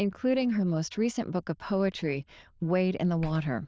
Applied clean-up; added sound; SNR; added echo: neural diffusion model UNIVERSE++.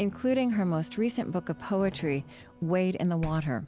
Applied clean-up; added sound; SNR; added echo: none; Slam; 19 dB; none.